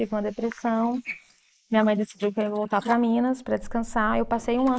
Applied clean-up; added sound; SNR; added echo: neural mask model Resemble Enhance denoiser.